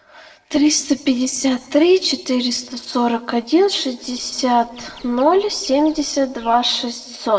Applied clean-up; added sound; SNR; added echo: neural separator model SepFormer DNS4.